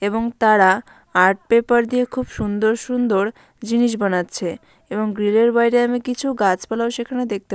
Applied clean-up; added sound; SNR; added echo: none; none; none; none.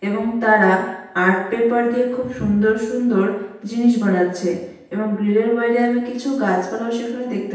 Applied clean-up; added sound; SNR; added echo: none; none; none; reverberation time 0.9 s.